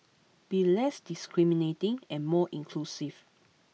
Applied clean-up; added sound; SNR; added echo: none; none; none; none.